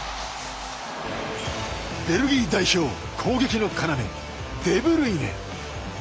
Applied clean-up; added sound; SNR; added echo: none; none; none; none.